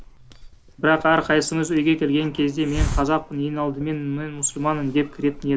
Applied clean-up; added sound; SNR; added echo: none; Hiss; 10 dB; none.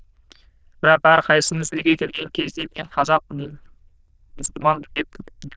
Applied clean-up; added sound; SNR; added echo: neural diffusion model UNIVERSE++.